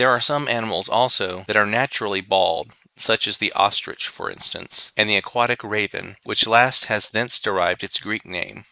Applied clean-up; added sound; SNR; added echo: neural mask model Resemble Enhance denoiser.